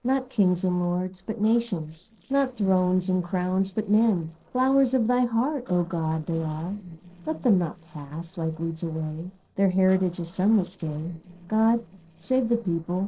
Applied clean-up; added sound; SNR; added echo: neural separator model SepFormer DNS4.